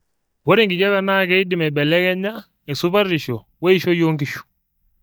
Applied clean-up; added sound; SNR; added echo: neural mask model DeepFilterNet 3.